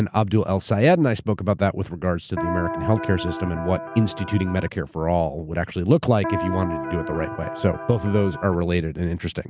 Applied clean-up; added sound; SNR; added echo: none; Electric guitar; 8 dB; none.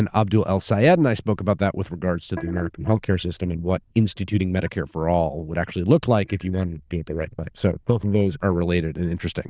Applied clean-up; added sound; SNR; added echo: neural diffusion model UNIVERSE++.